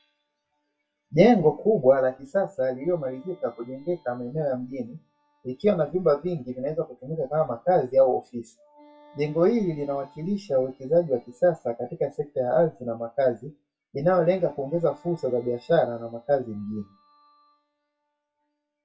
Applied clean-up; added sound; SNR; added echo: classical method WPE with log-MMSE.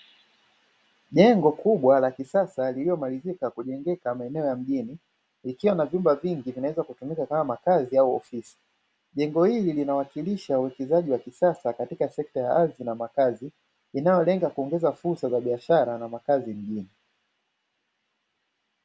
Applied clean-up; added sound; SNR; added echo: none; none; none; none.